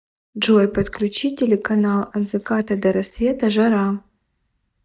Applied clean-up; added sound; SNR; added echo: neural mask model DeepFilterNet 3.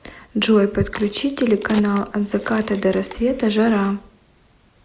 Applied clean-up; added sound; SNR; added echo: none; Crack; 19 dB; none.